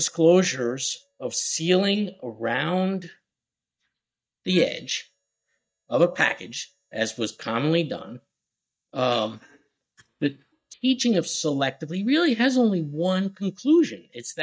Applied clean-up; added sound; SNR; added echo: neural mask model DeepFilterNet 3.